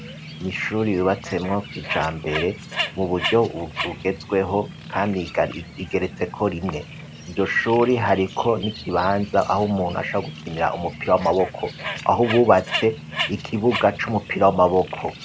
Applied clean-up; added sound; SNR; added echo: none; Bird; 11 dB; none.